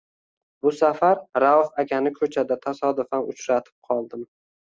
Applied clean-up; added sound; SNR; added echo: none; none; none; none.